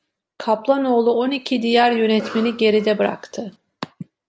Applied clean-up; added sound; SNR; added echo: none; Cough; 19 dB; none.